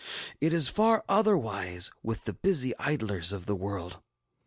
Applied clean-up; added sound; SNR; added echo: none; none; none; none.